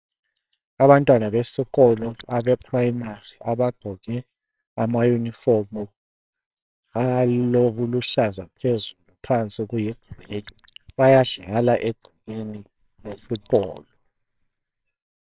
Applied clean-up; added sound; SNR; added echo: neural separator model SepFormer WHAMR!.